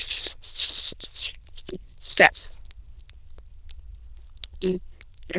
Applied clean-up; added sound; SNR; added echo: neural diffusion model UNIVERSE++.